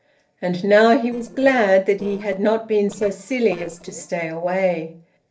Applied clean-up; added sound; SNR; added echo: neural separator model SepFormer DNS4.